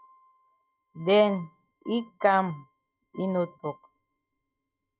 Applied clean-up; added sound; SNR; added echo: neural mask model RNNoise.